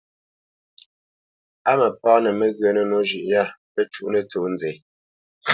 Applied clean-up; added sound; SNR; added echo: none; none; none; none.